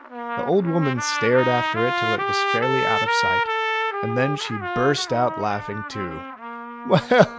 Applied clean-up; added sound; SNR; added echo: none; Trumpet; 2 dB; none.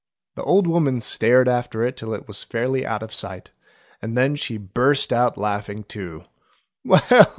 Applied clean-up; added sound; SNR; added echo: none; none; none; none.